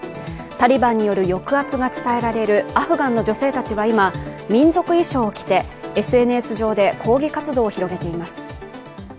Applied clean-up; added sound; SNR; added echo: none; none; none; none.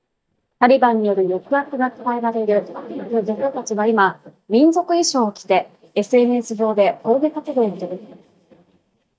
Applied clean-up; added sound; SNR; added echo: neural mask model DeepFilterNet 3.